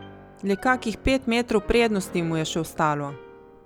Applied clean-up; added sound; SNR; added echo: none; Piano; 18 dB; none.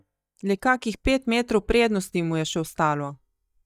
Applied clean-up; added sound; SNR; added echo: neural mask model DeepFilterNet 3.